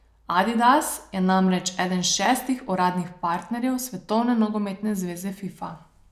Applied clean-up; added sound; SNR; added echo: none; none; none; none.